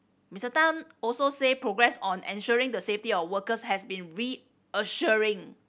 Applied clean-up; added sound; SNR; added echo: none; none; none; none.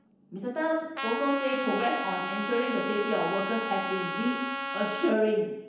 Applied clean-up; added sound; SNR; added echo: none; Trumpet; 5 dB; reverberation time 1.0 s.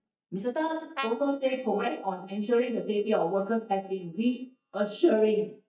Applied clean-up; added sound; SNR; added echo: neural mask model DeepFilterNet 3.